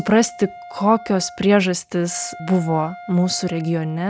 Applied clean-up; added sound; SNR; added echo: none; Wind instrument, woodwind instrument; 18 dB; none.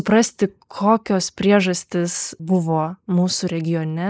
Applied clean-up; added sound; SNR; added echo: neural mask model Resemble Enhance denoiser.